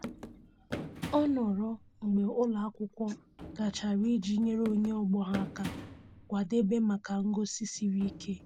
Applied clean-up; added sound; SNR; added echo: none; Run; 14 dB; none.